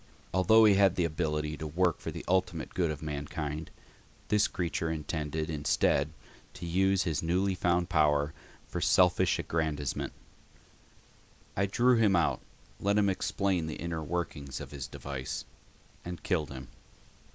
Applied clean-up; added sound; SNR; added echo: none; none; none; none.